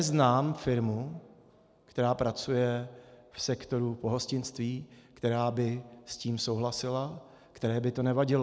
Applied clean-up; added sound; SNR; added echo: none; none; none; none.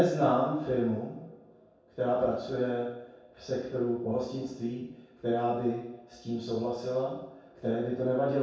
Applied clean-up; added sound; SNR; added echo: none; none; none; reverberation time 0.7 s.